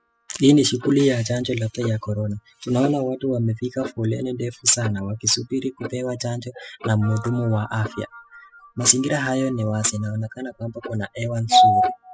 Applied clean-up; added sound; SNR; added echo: classical method spectral subtraction.